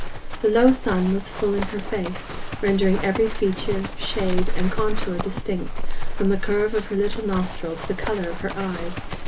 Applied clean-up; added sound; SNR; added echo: none; Livestock, farm animals, working animals; 1 dB; none.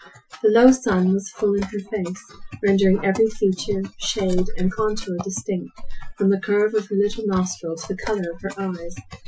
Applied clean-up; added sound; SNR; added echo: classical method Wiener filter.